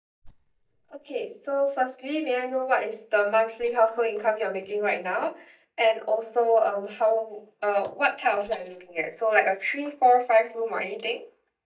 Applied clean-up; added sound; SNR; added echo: neural mask model DeepFilterNet 3.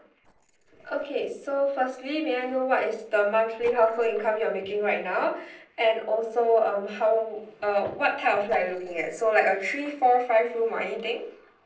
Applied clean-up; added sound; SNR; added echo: neural separator model SepFormer DNS4.